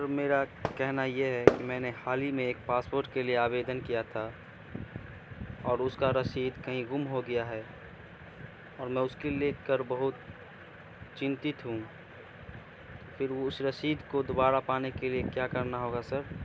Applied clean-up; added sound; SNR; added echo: none; Fireworks; 2 dB; none.